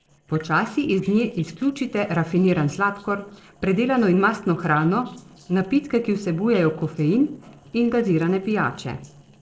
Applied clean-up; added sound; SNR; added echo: neural separator model SepFormer DNS4.